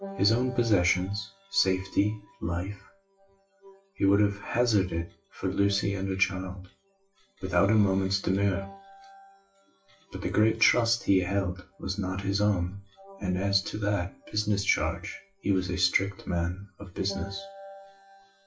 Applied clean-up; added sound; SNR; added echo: classical method WPE with log-MMSE.